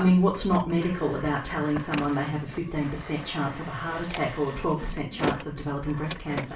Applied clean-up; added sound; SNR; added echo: none; Printer; 11 dB; reverberation time 0.3 s.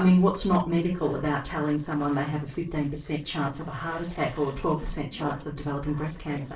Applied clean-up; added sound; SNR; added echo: neural separator model SepFormer DNS4.